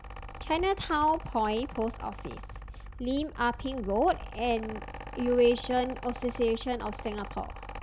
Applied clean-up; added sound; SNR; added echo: none; Mechanical fan; 11 dB; none.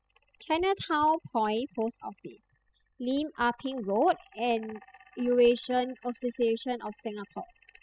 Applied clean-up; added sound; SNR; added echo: classical method spectral subtraction.